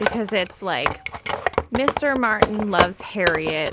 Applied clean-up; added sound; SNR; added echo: none; Wood; 1 dB; none.